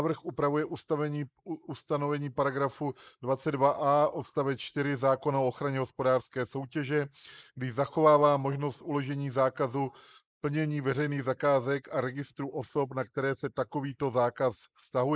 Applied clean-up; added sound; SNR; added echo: neural mask model Resemble Enhance denoiser.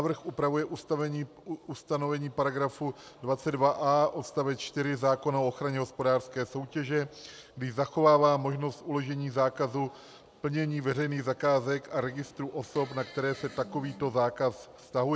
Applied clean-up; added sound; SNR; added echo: none; Fart; 18 dB; none.